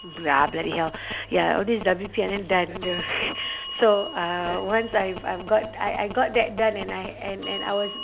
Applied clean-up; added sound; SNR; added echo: none; Bell + Telephone; 12 dB; none.